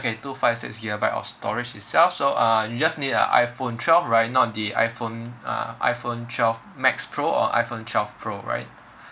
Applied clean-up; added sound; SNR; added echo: none; none; none; none.